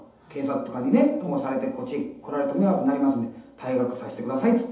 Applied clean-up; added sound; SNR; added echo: none; none; none; reverberation time 2.2 s.